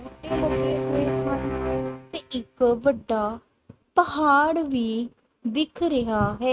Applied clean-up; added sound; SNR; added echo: neural mask model RNNoise.